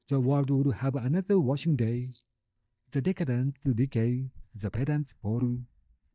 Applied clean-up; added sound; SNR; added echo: neural mask model DeepFilterNet 3.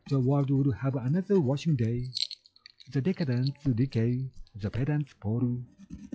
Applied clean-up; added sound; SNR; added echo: classical method log-MMSE.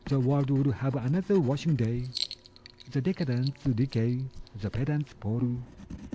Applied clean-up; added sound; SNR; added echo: none; Writing; 14 dB; none.